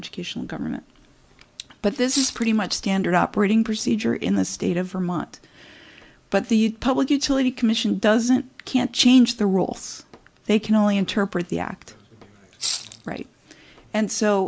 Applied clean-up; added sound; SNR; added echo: none; Rattle (instrument); 7 dB; none.